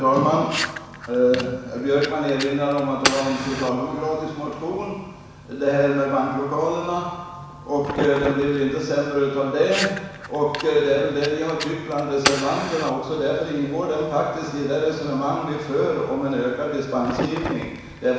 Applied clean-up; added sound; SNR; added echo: none; Fire; 10 dB; reverberation time 1.1 s.